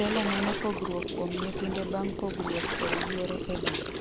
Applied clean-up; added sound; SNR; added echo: none; Gurgling; 0 dB; none.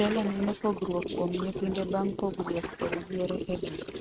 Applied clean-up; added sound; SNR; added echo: neural mask model RNNoise.